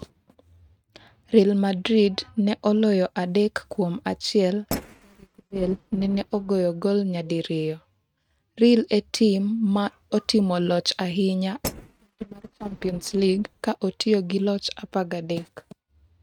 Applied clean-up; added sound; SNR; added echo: neural mask model RNNoise.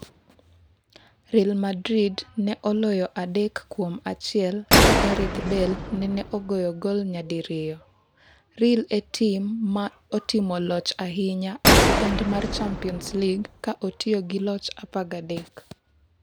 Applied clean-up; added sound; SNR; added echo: none; Gunshot, gunfire; -3 dB; none.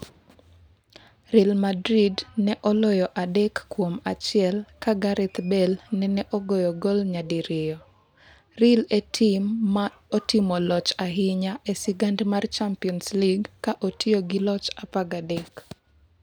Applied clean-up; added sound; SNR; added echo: none; none; none; none.